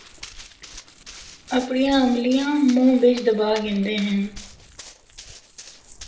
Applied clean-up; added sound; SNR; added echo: none; Run; 19 dB; reverberation time 0.5 s.